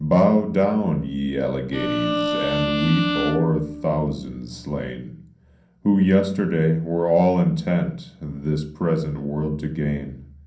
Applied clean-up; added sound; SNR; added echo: none; Bowed string instrument; 5 dB; reverberation time 0.6 s.